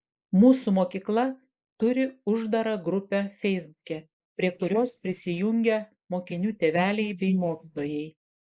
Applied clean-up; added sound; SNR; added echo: neural mask model Resemble Enhance denoiser.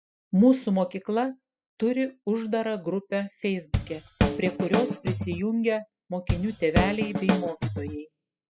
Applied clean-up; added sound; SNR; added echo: classical method spectral subtraction.